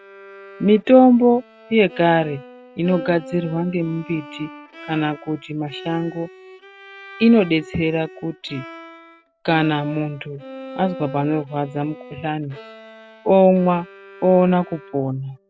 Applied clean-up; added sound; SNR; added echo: none; Bowed string instrument; 18 dB; none.